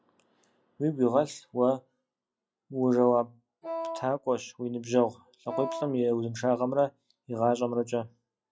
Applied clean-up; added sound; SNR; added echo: classical method log-MMSE.